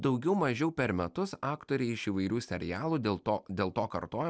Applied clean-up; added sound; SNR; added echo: none; none; none; none.